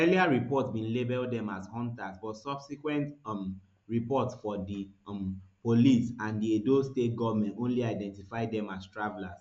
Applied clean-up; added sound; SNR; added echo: none; none; none; none.